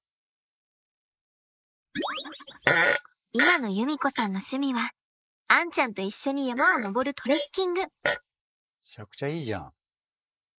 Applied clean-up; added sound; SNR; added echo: neural mask model Resemble Enhance denoiser.